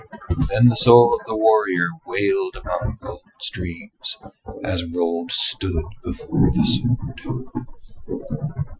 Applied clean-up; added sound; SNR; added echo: classical method Wiener filter.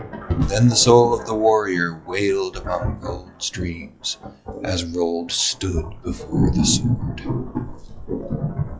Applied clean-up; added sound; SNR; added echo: classical method log-MMSE.